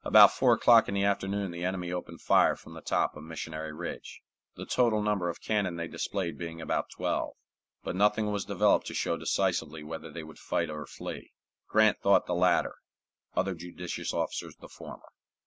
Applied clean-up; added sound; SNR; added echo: none; none; none; none.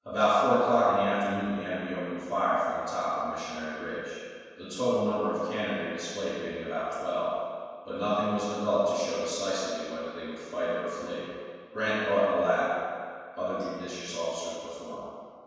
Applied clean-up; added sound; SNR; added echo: none; none; none; reverberation time 1.9 s.